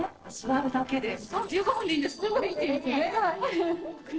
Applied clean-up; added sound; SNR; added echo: neural separator model SepFormer DNS4.